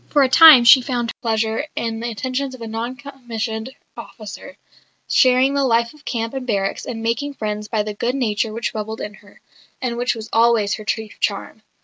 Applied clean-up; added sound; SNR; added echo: none; none; none; none.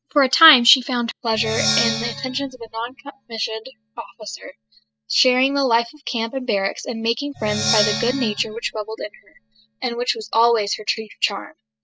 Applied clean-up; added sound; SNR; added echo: classical method spectral subtraction.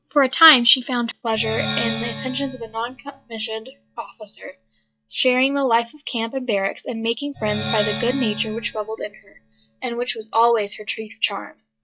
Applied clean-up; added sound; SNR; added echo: classical method log-MMSE.